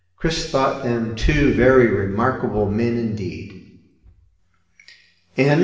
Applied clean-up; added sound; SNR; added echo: none; none; none; reverberation time 1.1 s.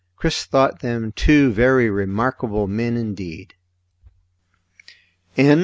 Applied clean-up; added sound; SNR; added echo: none; none; none; none.